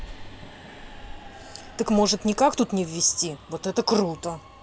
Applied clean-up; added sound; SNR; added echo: none; Subway, metro, underground; 16 dB; none.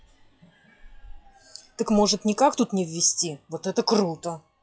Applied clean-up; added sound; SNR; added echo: classical method log-MMSE.